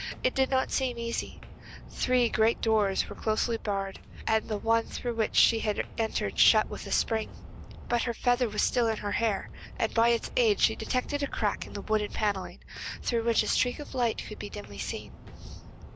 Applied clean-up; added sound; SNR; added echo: none; Walk, footsteps; 15 dB; none.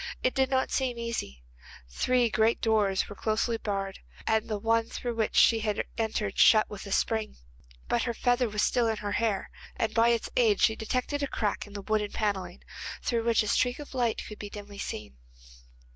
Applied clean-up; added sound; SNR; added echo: none; none; none; none.